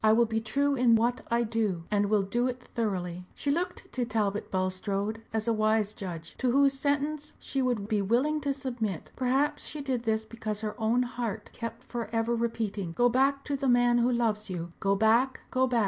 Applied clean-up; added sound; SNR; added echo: none; none; none; none.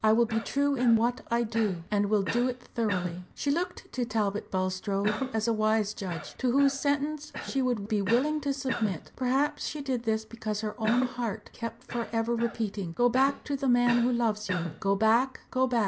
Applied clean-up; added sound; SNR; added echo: none; Cough; 13 dB; none.